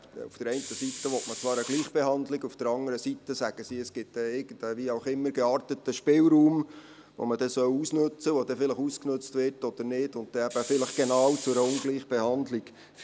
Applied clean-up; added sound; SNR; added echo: none; Hiss; 11 dB; none.